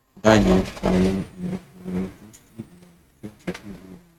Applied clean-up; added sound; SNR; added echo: neural mask model RNNoise.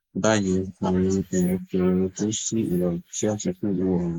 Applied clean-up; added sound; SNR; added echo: neural mask model Resemble Enhance denoiser.